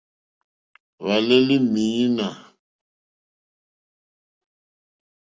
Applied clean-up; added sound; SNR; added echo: none; none; none; none.